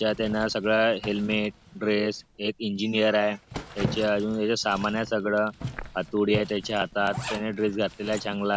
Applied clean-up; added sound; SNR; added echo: none; Zipper (clothing); 13 dB; none.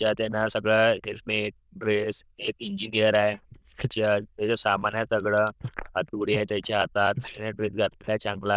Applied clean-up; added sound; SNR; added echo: neural diffusion model UNIVERSE++.